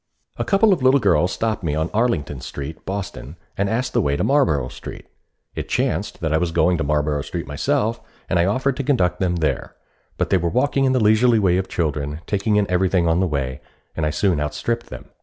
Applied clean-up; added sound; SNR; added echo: none; none; none; none.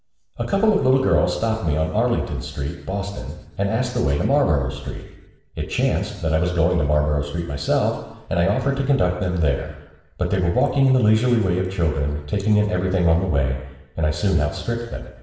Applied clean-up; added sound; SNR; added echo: none; none; none; reverberation time 1.0 s.